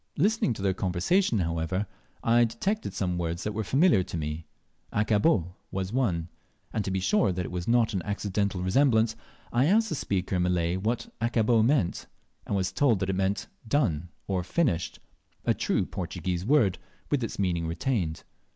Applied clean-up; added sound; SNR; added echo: none; none; none; none.